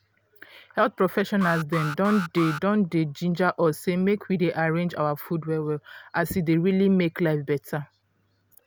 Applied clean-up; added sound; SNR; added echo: none; Alarm; 9 dB; none.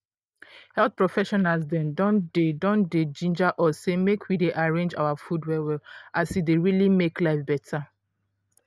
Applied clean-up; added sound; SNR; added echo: neural mask model DeepFilterNet 3.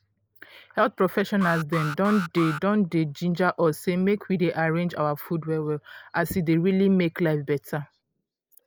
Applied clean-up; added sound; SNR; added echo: neural mask model Resemble Enhance denoiser.